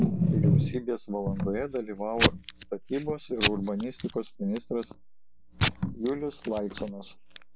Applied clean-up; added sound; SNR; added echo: none; Packing tape, duct tape / Tearing; -4 dB; none.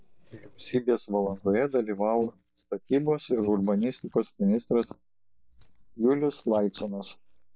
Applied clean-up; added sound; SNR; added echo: neural mask model DeepFilterNet 3.